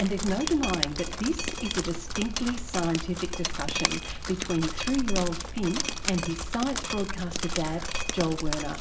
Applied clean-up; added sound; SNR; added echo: none; Drip; 1 dB; reverberation time 1.1 s.